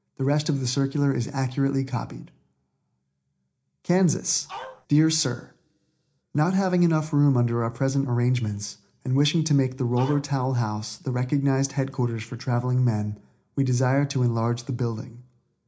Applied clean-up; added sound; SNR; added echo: none; Dog; 14 dB; reverberation time 0.4 s.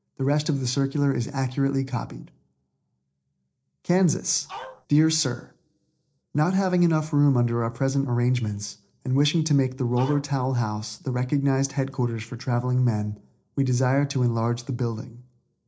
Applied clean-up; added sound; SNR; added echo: neural separator model SepFormer DNS4.